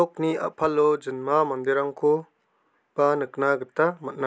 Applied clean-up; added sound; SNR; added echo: none; none; none; none.